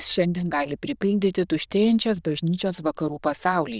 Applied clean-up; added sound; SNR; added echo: neural diffusion model UNIVERSE++.